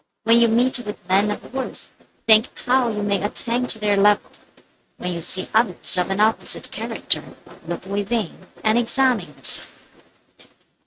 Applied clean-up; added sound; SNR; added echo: neural mask model RNNoise.